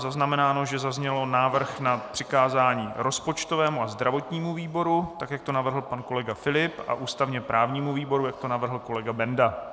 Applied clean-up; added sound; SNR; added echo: none; none; none; none.